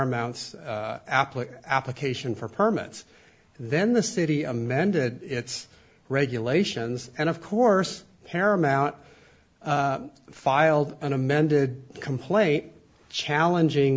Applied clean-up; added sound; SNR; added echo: none; none; none; none.